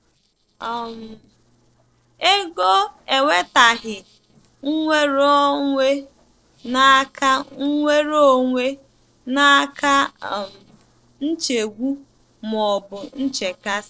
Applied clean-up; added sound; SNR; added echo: neural separator model SepFormer DNS4.